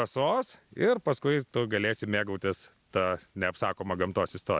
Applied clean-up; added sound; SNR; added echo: none; none; none; none.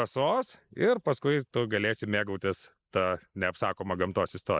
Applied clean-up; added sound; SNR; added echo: neural mask model Resemble Enhance denoiser.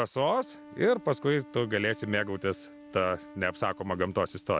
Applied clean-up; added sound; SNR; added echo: none; Wind instrument, woodwind instrument; 20 dB; none.